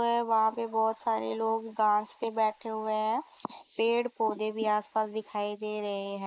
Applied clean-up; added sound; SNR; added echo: neural mask model Resemble Enhance denoiser.